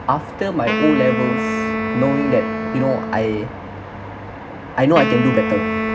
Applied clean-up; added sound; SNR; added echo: none; Wind instrument, woodwind instrument; 4 dB; none.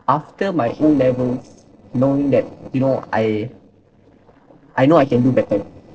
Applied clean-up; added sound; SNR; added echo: neural separator model SepFormer DNS4.